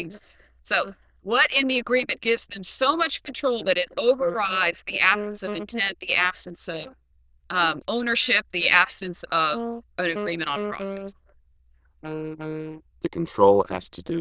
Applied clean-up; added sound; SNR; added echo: neural diffusion model UNIVERSE++.